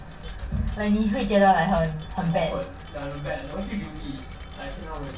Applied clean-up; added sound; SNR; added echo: none; Bicycle bell; 10 dB; reverberation time 0.2 s.